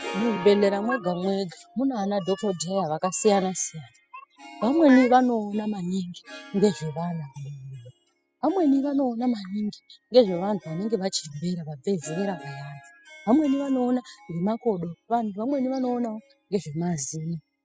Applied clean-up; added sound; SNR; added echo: classical method spectral subtraction.